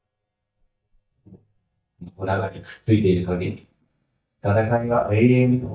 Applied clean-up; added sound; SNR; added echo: neural mask model DeepFilterNet 3.